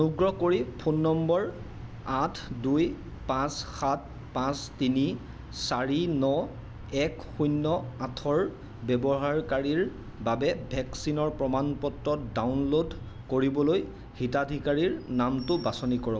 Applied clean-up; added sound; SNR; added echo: none; none; none; none.